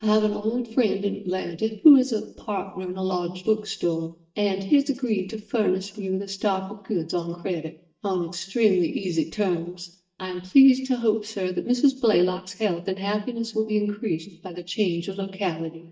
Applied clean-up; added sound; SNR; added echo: neural mask model DeepFilterNet 3.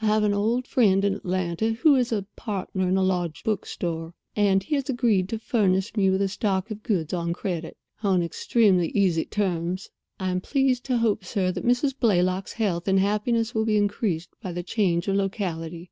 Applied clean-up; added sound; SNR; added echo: none; none; none; none.